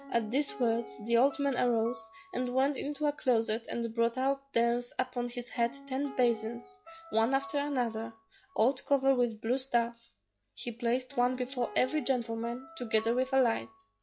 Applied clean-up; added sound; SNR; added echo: classical method log-MMSE.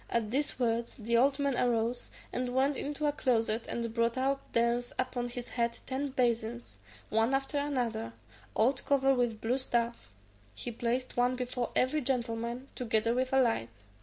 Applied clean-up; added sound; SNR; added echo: none; none; none; none.